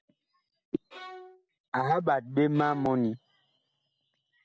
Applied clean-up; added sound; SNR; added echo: none; Bowed string instrument; 16 dB; none.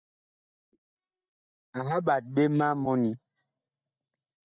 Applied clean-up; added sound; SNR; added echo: neural mask model DeepFilterNet 3.